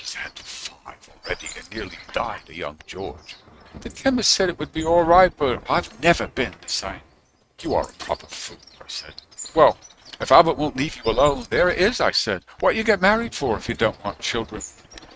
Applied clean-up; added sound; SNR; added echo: neural mask model RNNoise.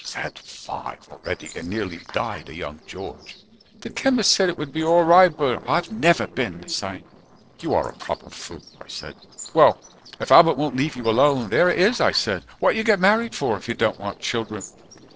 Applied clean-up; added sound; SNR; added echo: neural separator model SepFormer DNS4.